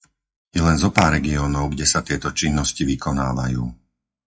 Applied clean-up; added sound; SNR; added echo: classical method WPE with log-MMSE.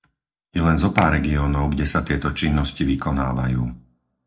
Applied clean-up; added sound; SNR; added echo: neural separator model SepFormer DNS4.